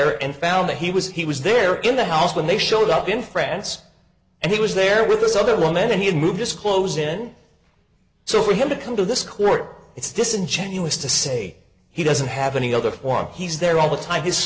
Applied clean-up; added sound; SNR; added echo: none; none; none; none.